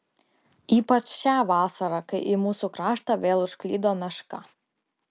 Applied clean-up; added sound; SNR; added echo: none; none; none; none.